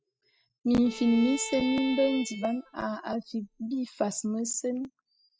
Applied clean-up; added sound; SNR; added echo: classical method spectral subtraction.